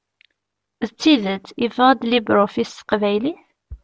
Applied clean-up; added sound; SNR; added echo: none; none; none; none.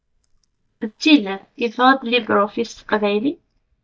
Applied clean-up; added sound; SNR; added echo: neural mask model DeepFilterNet 3.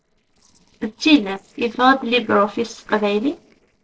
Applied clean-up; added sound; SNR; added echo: neural separator model SepFormer DNS4.